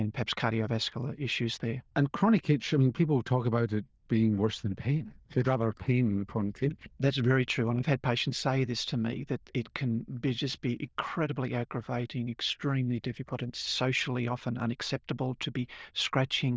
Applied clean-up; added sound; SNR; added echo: neural diffusion model UNIVERSE++.